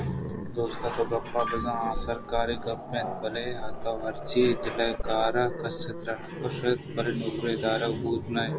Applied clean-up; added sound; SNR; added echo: none; Growling + Glockenspiel; 4 dB; none.